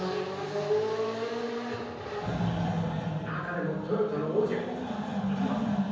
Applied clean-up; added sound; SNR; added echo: none; none; none; reverberation time 1.2 s.